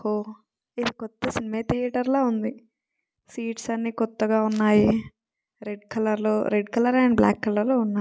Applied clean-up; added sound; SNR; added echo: none; none; none; none.